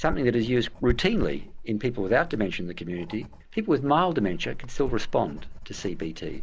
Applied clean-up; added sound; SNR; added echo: none; Writing; 7 dB; none.